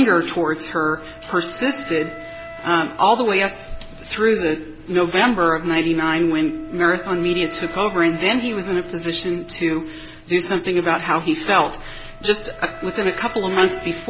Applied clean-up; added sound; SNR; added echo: none; Wind instrument, woodwind instrument; 18 dB; none.